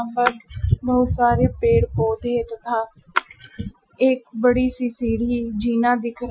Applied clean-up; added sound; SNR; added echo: classical method Wiener filter.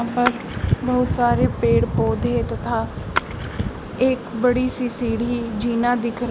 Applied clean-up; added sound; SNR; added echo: none; Splash, splatter; 11 dB; none.